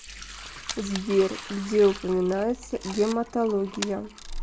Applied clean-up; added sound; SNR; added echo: none; Camera + Sink (filling or washing) / Liquid; 14 dB; none.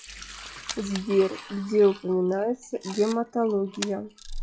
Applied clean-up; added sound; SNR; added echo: classical method log-MMSE.